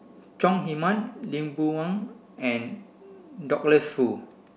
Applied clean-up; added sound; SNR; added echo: none; none; none; none.